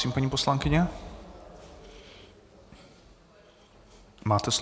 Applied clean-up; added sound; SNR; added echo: none; none; none; none.